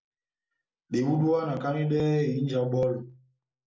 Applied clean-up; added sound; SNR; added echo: none; none; none; none.